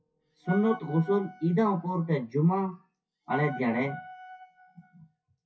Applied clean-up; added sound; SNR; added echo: classical method WPE with log-MMSE.